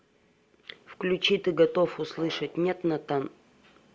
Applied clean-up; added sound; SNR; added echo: none; none; none; none.